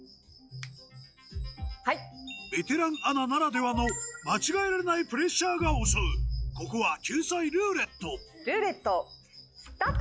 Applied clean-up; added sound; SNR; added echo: classical method log-MMSE.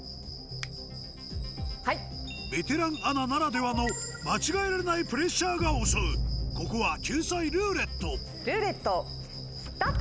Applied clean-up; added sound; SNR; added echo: none; Finger snapping + Cricket; 14 dB; none.